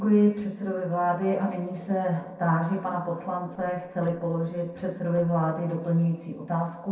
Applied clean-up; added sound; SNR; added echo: neural separator model SepFormer DNS4.